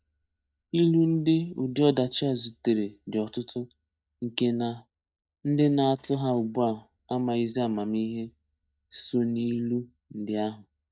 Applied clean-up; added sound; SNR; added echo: neural mask model DeepFilterNet 3.